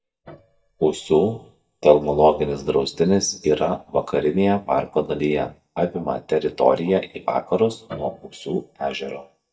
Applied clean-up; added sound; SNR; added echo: neural mask model DeepFilterNet 3.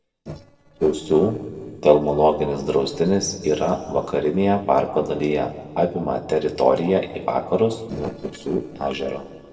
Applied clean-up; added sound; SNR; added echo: neural separator model SepFormer DNS4.